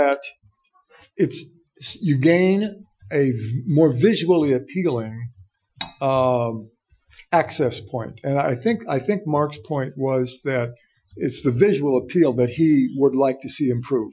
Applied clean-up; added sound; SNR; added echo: classical method Wiener filter.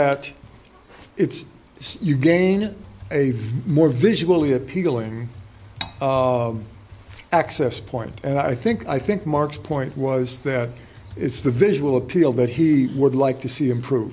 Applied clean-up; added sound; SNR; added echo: none; Cutlery, silverware; 15 dB; none.